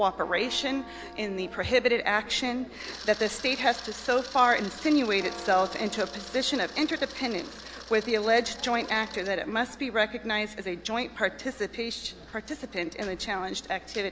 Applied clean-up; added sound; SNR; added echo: none; Church bell + Camera; 15 dB; none.